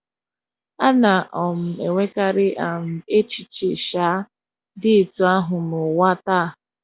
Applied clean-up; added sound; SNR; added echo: none; none; none; none.